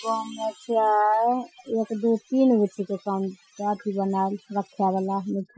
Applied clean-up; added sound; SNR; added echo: classical method Wiener filter.